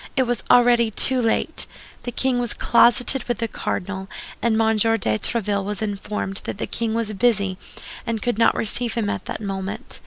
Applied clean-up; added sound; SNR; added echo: none; none; none; none.